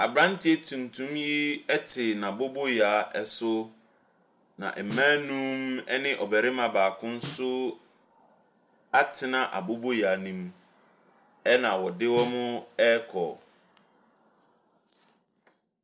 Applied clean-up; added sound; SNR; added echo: none; Snare drum; 16 dB; none.